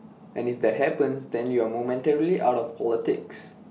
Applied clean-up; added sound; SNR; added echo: none; none; none; none.